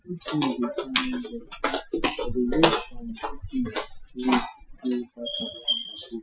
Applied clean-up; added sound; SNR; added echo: classical method Wiener filter.